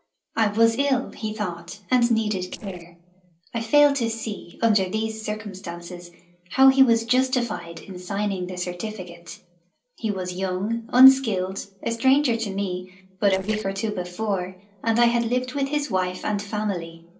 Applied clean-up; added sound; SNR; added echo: neural separator model SepFormer DNS4.